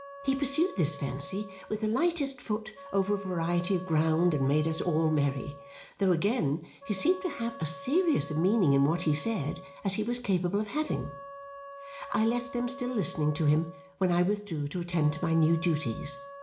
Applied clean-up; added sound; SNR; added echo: none; Wind instrument, woodwind instrument; 17 dB; reverberation time 0.4 s.